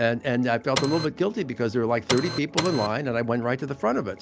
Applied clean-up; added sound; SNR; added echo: none; Printer; 3 dB; none.